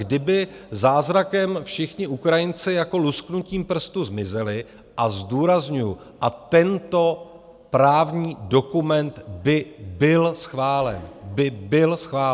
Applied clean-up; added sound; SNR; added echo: none; none; none; none.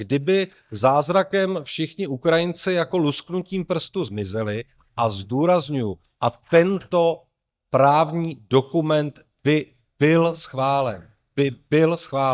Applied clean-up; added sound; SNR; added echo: neural mask model DeepFilterNet 3.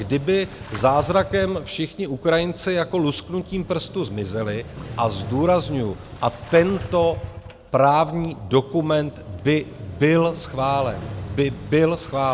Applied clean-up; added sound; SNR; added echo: none; Engine starting / Motorcycle; 14 dB; none.